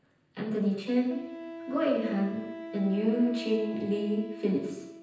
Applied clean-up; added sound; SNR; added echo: none; Wind instrument, woodwind instrument; 12 dB; reverberation time 0.9 s.